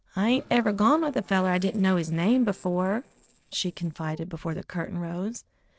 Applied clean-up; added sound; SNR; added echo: neural separator model SepFormer DNS4.